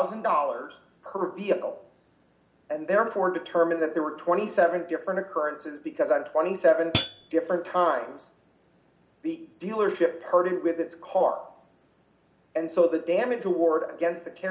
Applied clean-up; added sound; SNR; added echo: none; Hi-hat; 2 dB; none.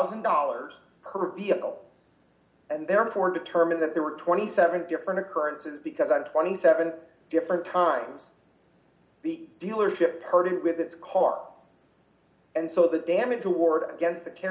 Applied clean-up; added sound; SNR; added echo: none; none; none; none.